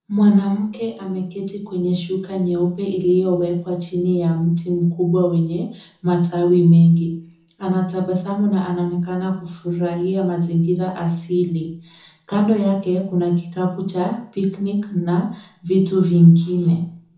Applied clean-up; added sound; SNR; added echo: none; none; none; reverberation time 0.6 s.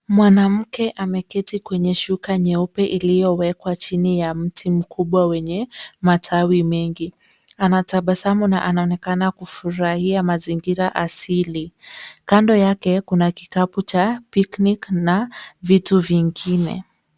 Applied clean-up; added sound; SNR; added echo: none; none; none; none.